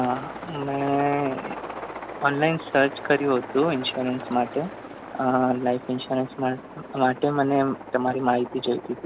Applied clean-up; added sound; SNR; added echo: none; Aircraft; 12 dB; none.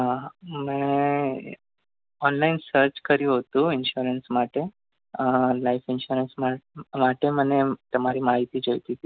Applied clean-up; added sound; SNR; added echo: none; none; none; none.